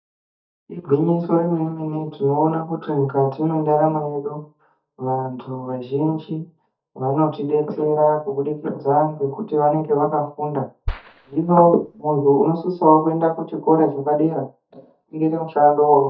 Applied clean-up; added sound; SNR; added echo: neural mask model DeepFilterNet 3.